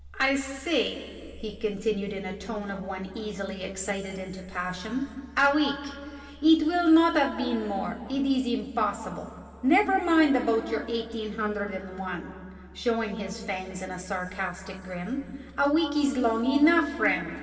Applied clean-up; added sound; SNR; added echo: none; none; none; reverberation time 2.7 s.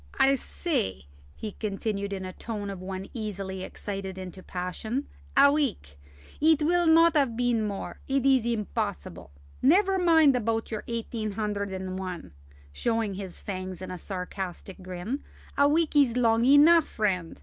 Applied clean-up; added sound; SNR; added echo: none; none; none; none.